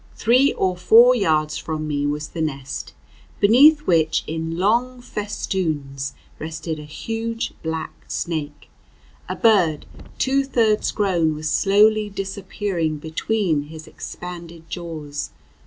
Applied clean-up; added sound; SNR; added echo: none; Wind; 18 dB; none.